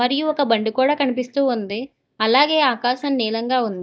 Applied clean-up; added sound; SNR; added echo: neural mask model DeepFilterNet 3.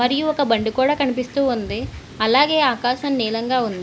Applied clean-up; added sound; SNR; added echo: none; Fowl; 18 dB; none.